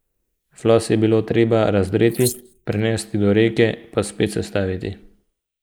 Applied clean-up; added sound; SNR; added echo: neural mask model Resemble Enhance denoiser.